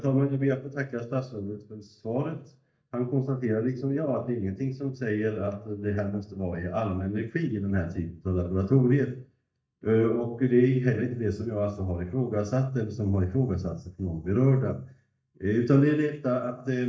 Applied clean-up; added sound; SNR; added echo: neural mask model DeepFilterNet 3.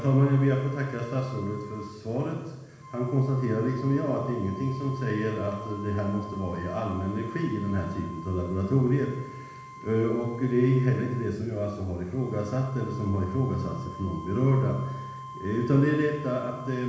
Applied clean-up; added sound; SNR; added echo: none; Wind instrument, woodwind instrument; 16 dB; reverberation time 1.1 s.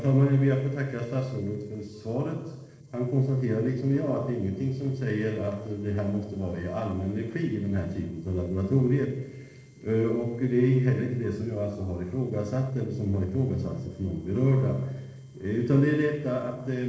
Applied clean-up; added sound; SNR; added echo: neural separator model SepFormer DNS4.